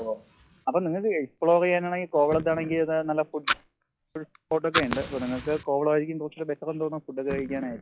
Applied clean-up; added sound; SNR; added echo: classical method log-MMSE.